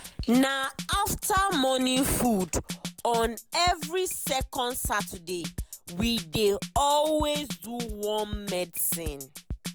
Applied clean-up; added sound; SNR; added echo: none; Drum kit; 10 dB; none.